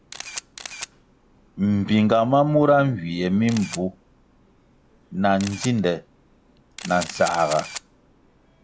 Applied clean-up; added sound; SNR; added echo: none; Camera; 16 dB; none.